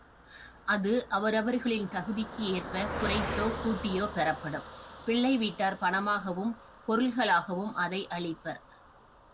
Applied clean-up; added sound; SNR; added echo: none; Car passing by; 11 dB; none.